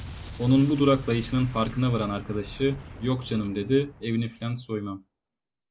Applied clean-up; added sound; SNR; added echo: none; Explosion; 16 dB; none.